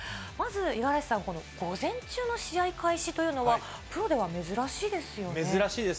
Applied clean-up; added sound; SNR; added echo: none; none; none; none.